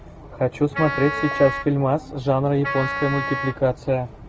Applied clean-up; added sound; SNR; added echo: none; Wind instrument, woodwind instrument; 6 dB; none.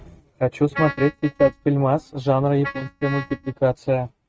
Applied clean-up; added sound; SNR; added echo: neural mask model RNNoise.